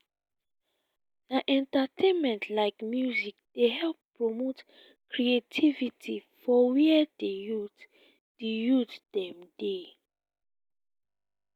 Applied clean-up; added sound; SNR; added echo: none; none; none; none.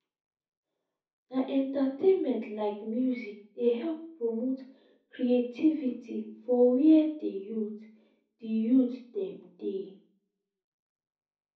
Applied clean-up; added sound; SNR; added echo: none; none; none; reverberation time 0.6 s.